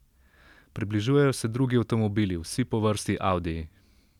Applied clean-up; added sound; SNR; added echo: none; none; none; none.